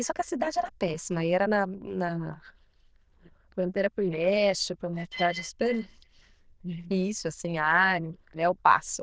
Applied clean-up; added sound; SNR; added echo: neural diffusion model UNIVERSE++.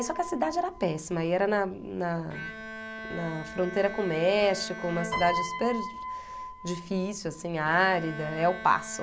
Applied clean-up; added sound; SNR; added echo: none; Bowed string instrument + Piano; 9 dB; none.